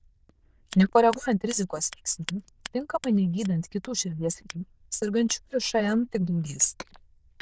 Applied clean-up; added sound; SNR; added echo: neural diffusion model UNIVERSE++.